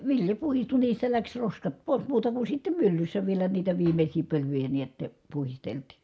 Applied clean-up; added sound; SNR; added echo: none; none; none; none.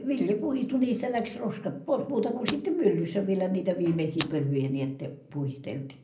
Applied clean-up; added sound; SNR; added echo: none; Rattle (instrument); -3 dB; reverberation time 0.5 s.